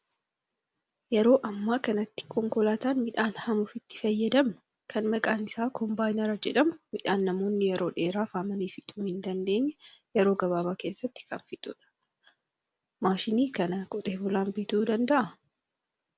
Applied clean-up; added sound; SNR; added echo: none; none; none; none.